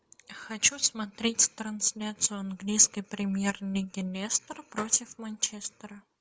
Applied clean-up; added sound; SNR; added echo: none; none; none; none.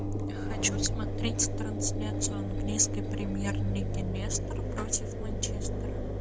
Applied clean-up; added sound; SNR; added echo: none; Engine; -4 dB; none.